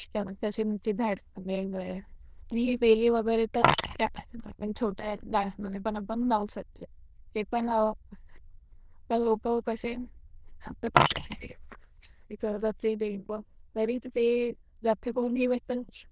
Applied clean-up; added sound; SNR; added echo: neural diffusion model UNIVERSE++.